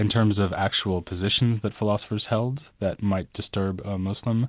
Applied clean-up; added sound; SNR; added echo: none; none; none; none.